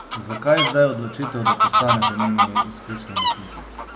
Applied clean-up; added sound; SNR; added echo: none; Fowl; -1 dB; none.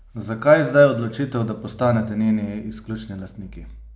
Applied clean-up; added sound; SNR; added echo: none; none; none; none.